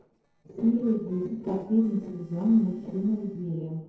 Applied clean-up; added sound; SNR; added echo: neural separator model SepFormer DNS4.